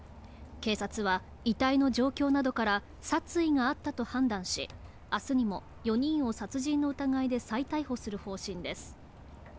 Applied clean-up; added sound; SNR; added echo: none; Rain; 18 dB; none.